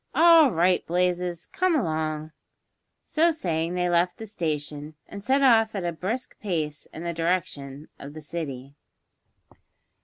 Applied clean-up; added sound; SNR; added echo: none; none; none; none.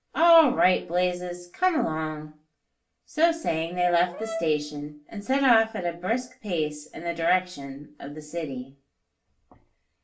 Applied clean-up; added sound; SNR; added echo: none; Brass instrument; 12 dB; reverberation time 0.3 s.